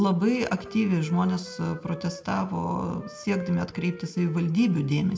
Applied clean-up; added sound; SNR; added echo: none; Wind instrument, woodwind instrument; 18 dB; reverberation time 0.7 s.